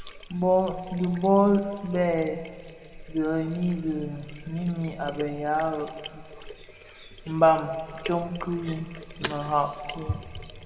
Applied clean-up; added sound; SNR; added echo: none; Sink (filling or washing); 16 dB; reverberation time 2.0 s.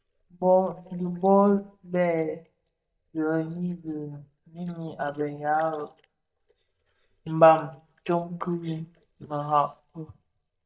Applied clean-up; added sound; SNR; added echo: neural mask model DeepFilterNet 3.